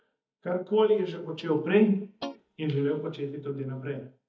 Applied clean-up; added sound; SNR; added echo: neural mask model DeepFilterNet 3.